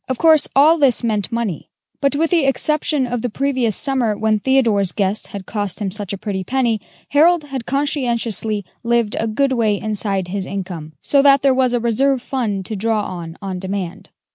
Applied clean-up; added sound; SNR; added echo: none; none; none; none.